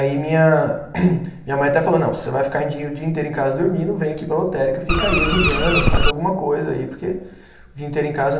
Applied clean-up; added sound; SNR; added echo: none; Bird; -4 dB; reverberation time 0.8 s.